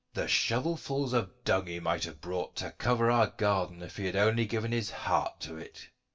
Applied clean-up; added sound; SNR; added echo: none; none; none; reverberation time 0.2 s.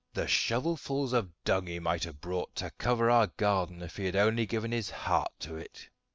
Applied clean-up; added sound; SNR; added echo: none; none; none; none.